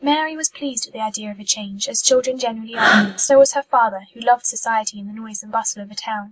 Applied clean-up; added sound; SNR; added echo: neural mask model RNNoise.